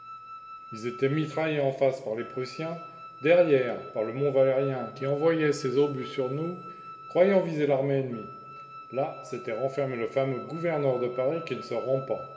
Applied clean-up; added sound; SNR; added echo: none; Wind instrument, woodwind instrument; 17 dB; reverberation time 2.0 s.